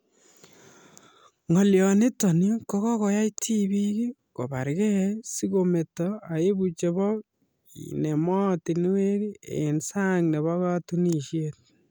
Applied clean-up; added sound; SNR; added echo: none; none; none; none.